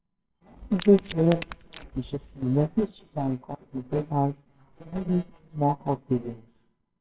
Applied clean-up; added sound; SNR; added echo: neural separator model SepFormer WHAMR!.